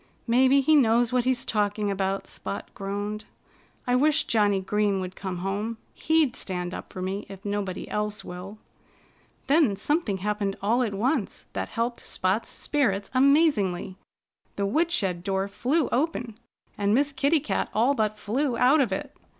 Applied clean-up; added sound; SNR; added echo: none; none; none; none.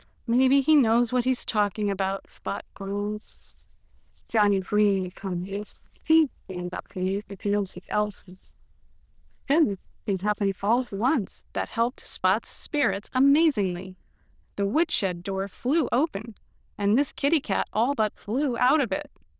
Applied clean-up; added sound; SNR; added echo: neural diffusion model UNIVERSE++.